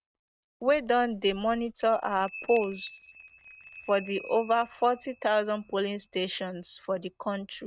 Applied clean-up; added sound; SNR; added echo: neural mask model RNNoise.